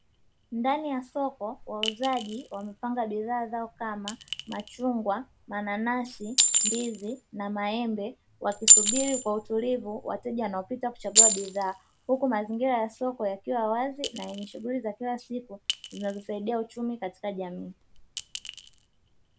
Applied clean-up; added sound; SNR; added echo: none; Chink, clink; -1 dB; none.